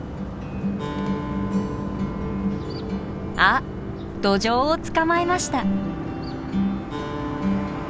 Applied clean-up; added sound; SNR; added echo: none; Acoustic guitar; 13 dB; none.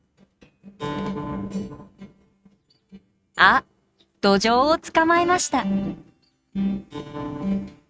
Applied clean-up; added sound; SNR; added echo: neural mask model RNNoise.